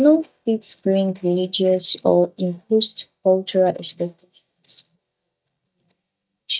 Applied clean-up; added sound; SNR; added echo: neural mask model DeepFilterNet 3.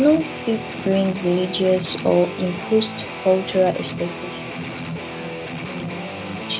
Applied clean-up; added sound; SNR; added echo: none; Guitar; 8 dB; none.